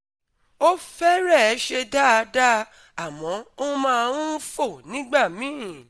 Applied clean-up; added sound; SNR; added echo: none; none; none; none.